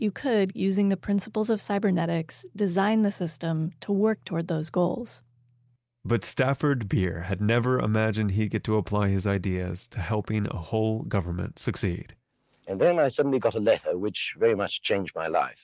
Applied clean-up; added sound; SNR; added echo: none; none; none; none.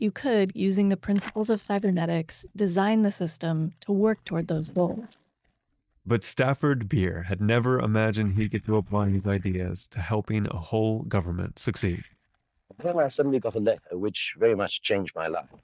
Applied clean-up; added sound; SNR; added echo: neural mask model DeepFilterNet 3.